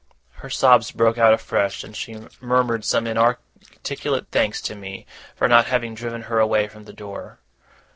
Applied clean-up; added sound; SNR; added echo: neural separator model SepFormer DNS4.